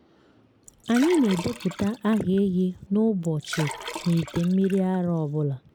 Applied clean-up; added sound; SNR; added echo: none; Liquid; 14 dB; none.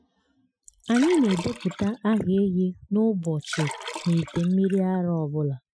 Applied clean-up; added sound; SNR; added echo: classical method Wiener filter.